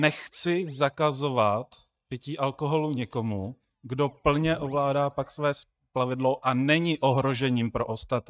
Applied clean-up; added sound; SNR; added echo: neural mask model DeepFilterNet 3.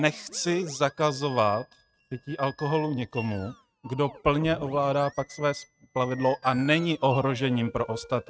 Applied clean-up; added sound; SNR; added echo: neural mask model RNNoise.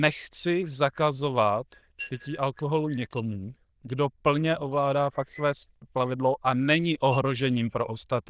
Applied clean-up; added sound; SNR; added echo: neural diffusion model UNIVERSE++.